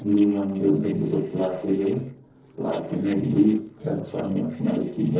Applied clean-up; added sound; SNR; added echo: neural separator model SepFormer DNS4.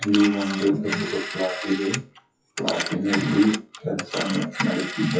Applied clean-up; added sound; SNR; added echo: classical method WPE with log-MMSE.